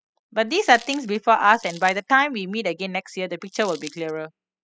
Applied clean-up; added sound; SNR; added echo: classical method spectral subtraction.